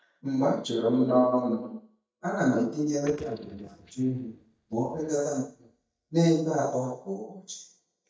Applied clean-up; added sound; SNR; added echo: neural mask model DeepFilterNet 3.